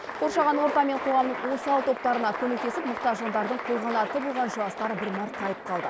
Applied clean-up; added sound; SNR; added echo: none; Applause; 6 dB; none.